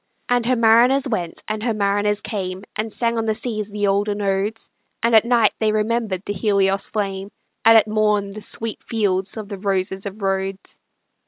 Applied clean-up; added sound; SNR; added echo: none; none; none; none.